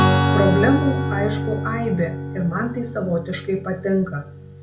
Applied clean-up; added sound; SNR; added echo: none; Strum; 0 dB; reverberation time 0.4 s.